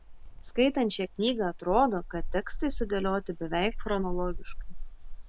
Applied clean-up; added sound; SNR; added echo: none; Fire; 5 dB; none.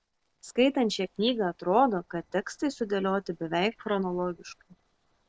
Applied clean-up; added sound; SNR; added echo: neural separator model SepFormer DNS4.